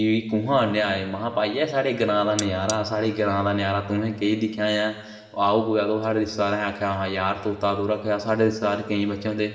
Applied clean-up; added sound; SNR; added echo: none; Cutlery, silverware; 11 dB; reverberation time 2.1 s.